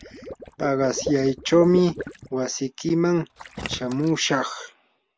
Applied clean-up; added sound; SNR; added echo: none; Water / Liquid; 13 dB; none.